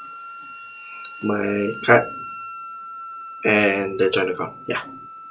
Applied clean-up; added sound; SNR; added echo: none; Wind instrument, woodwind instrument; 13 dB; none.